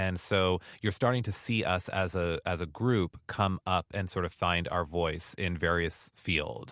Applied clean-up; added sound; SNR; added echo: none; none; none; none.